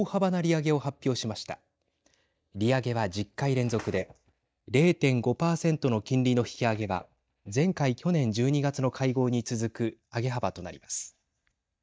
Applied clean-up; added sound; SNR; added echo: neural mask model DeepFilterNet 3.